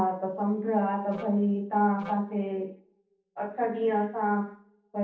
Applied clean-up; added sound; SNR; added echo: neural separator model SepFormer DNS4.